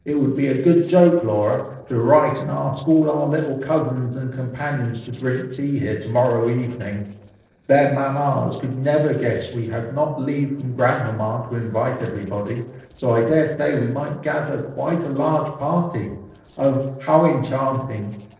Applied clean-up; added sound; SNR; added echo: neural separator model SepFormer DNS4.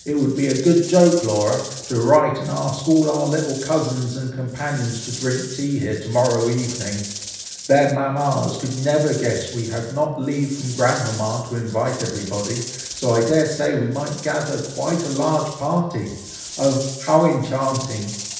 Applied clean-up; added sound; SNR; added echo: none; Rattle / Rattle (instrument); 14 dB; reverberation time 0.9 s.